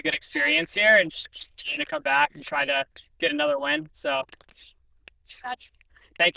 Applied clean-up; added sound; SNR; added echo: neural diffusion model UNIVERSE++.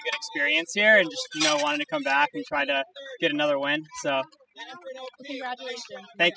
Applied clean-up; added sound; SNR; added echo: classical method spectral subtraction.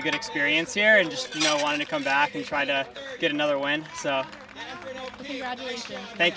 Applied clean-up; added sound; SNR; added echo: none; Dishes, pots, and pans; 10 dB; none.